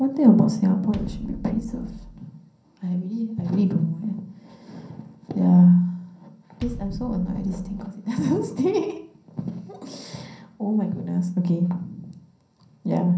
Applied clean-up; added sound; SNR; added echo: none; Bass drum; 15 dB; reverberation time 0.6 s.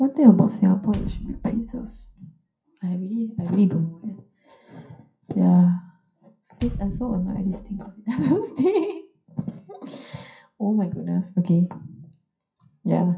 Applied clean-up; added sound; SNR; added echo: classical method WPE with log-MMSE.